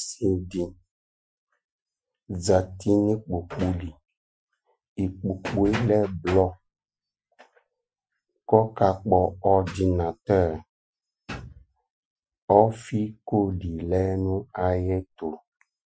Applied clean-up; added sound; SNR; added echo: classical method Wiener filter.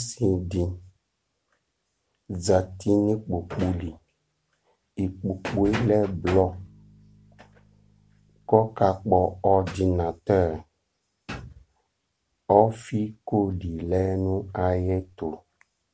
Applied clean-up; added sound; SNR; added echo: none; Bowed string instrument; 16 dB; none.